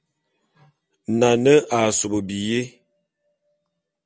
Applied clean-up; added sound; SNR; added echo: none; none; none; none.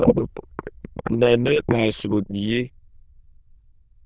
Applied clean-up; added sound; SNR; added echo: neural diffusion model UNIVERSE++.